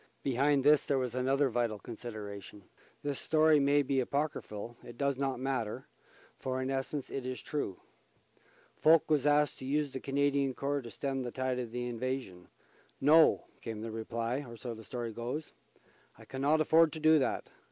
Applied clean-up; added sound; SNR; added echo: none; none; none; none.